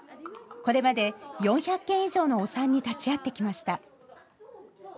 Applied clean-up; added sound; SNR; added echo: none; none; none; none.